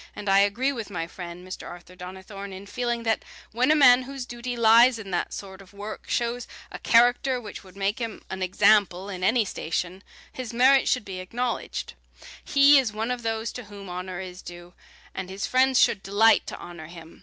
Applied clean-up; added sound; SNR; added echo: none; none; none; none.